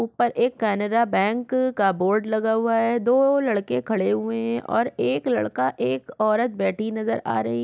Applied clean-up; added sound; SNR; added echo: none; none; none; none.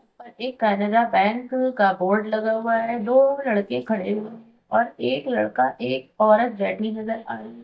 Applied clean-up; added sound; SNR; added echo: neural mask model DeepFilterNet 3.